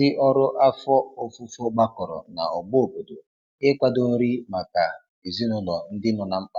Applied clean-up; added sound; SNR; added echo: none; none; none; none.